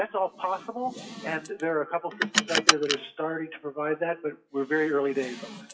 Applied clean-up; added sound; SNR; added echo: classical method WPE with log-MMSE.